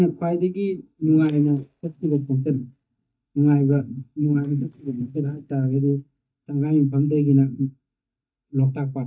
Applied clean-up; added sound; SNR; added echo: neural mask model DeepFilterNet 3.